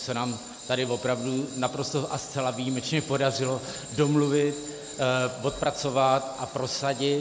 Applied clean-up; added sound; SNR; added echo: none; Tools; 15 dB; none.